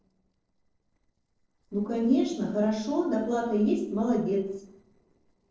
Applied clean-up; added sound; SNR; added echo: neural separator model SepFormer DNS4.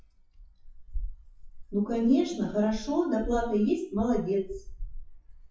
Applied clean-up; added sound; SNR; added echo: classical method WPE with log-MMSE.